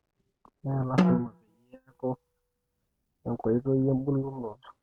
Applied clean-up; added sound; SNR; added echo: neural mask model RNNoise.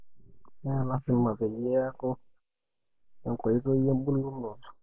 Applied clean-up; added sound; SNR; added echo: neural mask model Resemble Enhance denoiser.